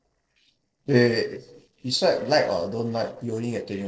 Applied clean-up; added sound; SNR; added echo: neural separator model SepFormer DNS4.